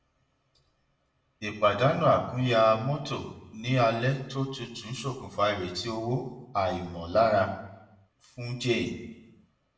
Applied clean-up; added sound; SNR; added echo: none; none; none; reverberation time 0.7 s.